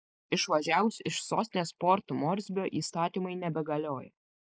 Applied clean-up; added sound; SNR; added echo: neural mask model Resemble Enhance denoiser.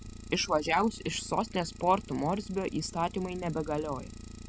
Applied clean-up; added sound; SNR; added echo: none; Idling; 14 dB; none.